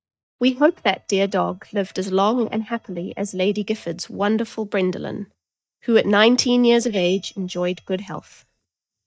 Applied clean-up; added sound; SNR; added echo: neural mask model DeepFilterNet 3.